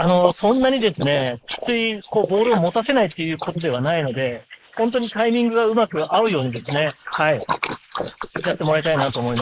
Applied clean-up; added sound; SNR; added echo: neural mask model Resemble Enhance denoiser.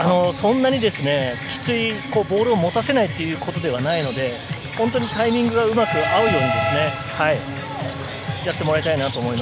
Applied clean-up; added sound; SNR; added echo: none; none; none; none.